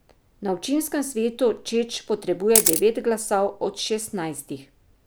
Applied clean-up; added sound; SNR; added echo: none; Camera; 0 dB; none.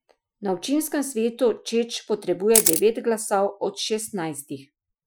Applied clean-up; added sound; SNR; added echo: classical method Wiener filter.